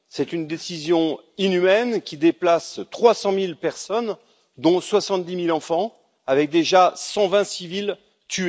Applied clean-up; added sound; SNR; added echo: none; none; none; none.